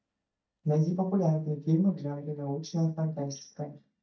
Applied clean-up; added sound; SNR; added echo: neural mask model DeepFilterNet 3.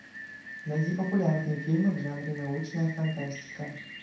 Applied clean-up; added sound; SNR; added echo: none; Rain; 14 dB; reverberation time 0.7 s.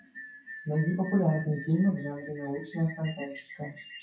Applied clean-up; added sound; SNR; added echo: classical method WPE with log-MMSE.